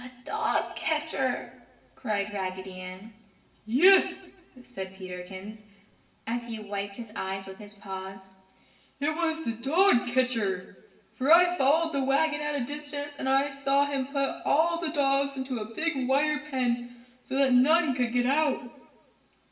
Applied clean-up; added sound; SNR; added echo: none; none; none; reverberation time 0.8 s.